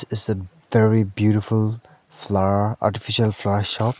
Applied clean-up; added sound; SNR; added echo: none; none; none; none.